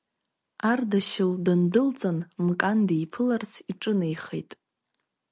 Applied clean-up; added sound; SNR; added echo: none; none; none; none.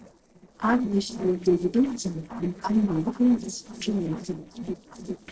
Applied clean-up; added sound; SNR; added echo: neural separator model SepFormer DNS4.